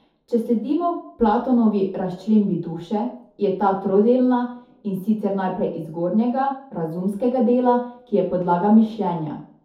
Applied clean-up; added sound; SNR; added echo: none; none; none; reverberation time 0.5 s.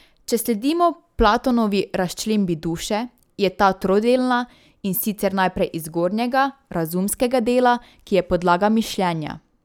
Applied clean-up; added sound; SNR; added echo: none; none; none; none.